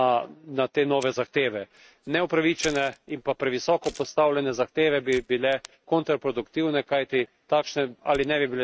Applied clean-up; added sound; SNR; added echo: neural mask model RNNoise.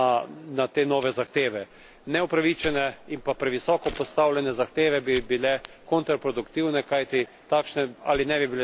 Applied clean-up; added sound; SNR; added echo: none; Gunshot, gunfire + Fire; 18 dB; none.